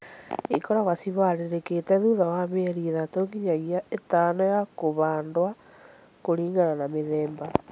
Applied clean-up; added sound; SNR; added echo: none; none; none; none.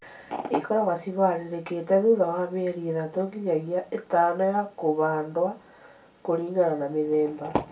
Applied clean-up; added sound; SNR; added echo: none; none; none; reverberation time 0.2 s.